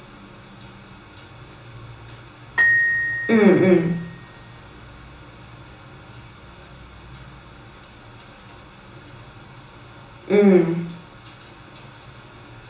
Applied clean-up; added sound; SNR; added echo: none; Glockenspiel; 1 dB; reverberation time 0.6 s.